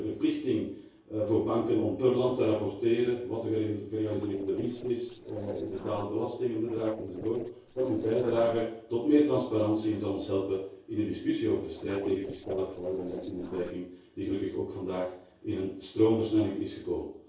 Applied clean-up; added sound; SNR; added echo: neural separator model SepFormer DNS4.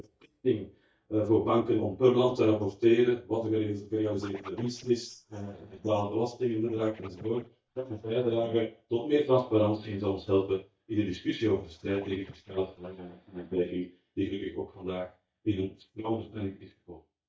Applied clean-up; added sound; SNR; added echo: neural mask model DeepFilterNet 3.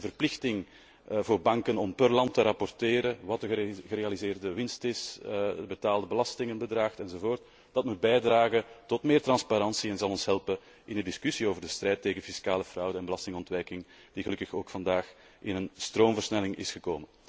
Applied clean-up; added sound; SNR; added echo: none; none; none; none.